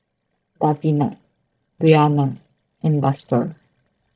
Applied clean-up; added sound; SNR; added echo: neural mask model DeepFilterNet 3.